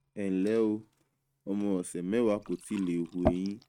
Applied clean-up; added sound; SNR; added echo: neural mask model RNNoise.